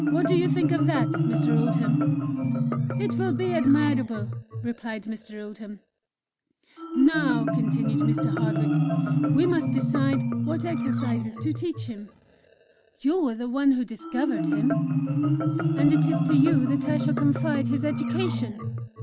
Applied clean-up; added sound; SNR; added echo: none; Marimba, xylophone; -2 dB; none.